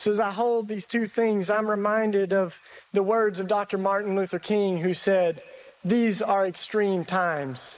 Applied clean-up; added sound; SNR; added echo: neural mask model Resemble Enhance denoiser.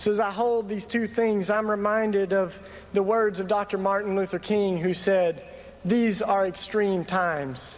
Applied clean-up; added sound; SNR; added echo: none; none; none; none.